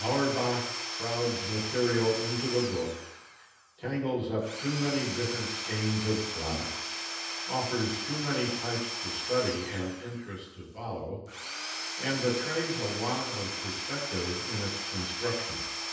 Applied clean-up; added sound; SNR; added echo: none; Tools / Domestic sounds, home sounds; 4 dB; reverberation time 0.9 s.